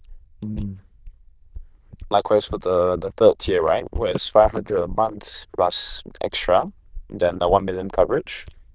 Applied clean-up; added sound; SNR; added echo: neural diffusion model UNIVERSE++.